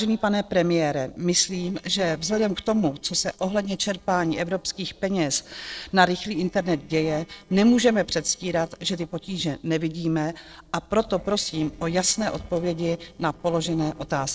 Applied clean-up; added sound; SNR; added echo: neural separator model SepFormer DNS4.